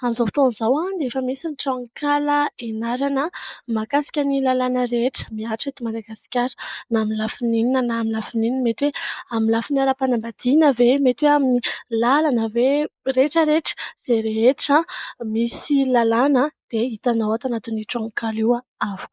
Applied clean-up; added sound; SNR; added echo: neural mask model Resemble Enhance denoiser.